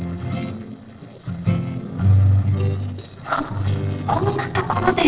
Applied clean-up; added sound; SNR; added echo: neural separator model SepFormer DNS4.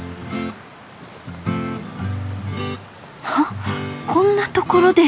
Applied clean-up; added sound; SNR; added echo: none; none; none; none.